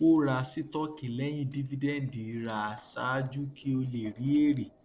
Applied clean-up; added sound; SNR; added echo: neural separator model SepFormer DNS4.